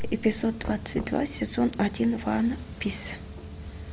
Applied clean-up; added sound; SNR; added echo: none; Knock; 17 dB; none.